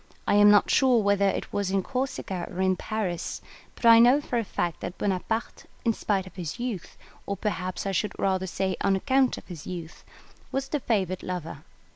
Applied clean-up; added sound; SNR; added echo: none; none; none; none.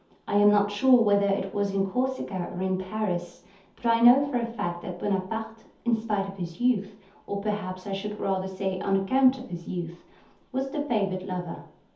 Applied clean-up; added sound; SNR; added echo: none; none; none; reverberation time 0.5 s.